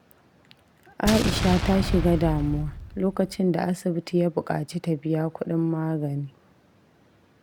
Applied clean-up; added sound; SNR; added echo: none; Explosion; 3 dB; none.